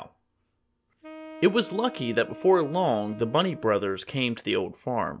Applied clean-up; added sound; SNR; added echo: none; Wind instrument, woodwind instrument; 17 dB; none.